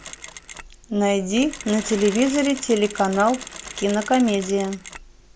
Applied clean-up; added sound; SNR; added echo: none; Mechanisms; 14 dB; none.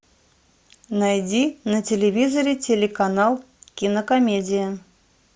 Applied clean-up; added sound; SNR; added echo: none; none; none; none.